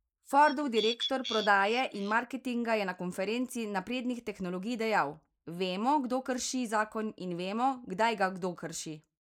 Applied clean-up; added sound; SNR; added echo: neural mask model Resemble Enhance denoiser.